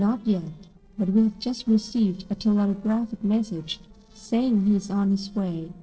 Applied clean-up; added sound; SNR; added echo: neural separator model SepFormer DNS4.